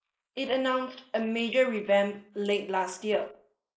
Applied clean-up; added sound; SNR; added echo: neural mask model Resemble Enhance denoiser.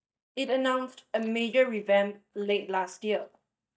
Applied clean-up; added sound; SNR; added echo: neural mask model DeepFilterNet 3.